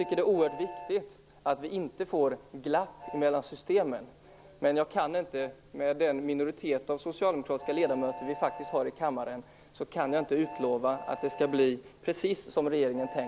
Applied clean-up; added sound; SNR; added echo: none; Train; 17 dB; none.